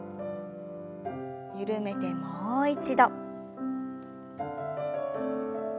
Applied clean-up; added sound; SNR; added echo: none; none; none; none.